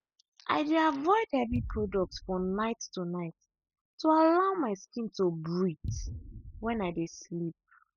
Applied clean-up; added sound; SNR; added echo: classical method spectral subtraction.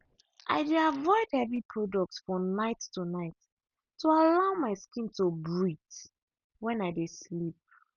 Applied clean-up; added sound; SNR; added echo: none; none; none; none.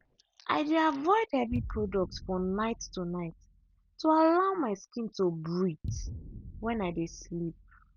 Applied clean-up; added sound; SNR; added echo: none; Boom; 14 dB; none.